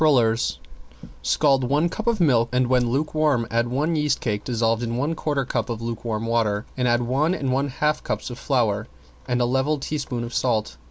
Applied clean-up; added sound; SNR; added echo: none; none; none; none.